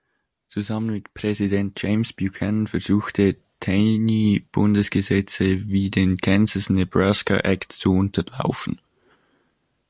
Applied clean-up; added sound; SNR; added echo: none; none; none; none.